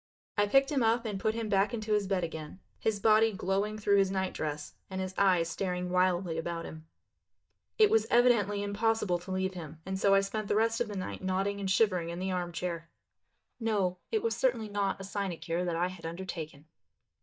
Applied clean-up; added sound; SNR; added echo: neural mask model DeepFilterNet 3.